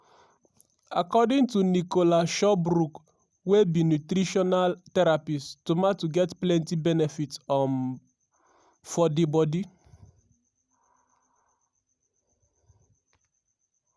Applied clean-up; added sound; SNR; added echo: none; none; none; none.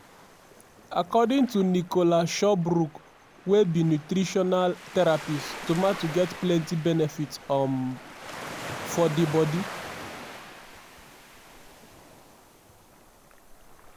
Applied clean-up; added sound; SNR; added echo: none; Waves, surf; 15 dB; none.